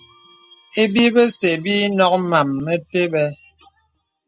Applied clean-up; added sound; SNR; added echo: none; none; none; none.